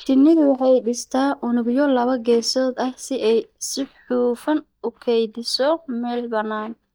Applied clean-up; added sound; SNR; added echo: neural mask model DeepFilterNet 3.